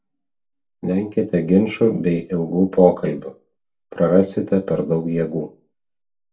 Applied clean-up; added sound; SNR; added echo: none; none; none; reverberation time 0.2 s.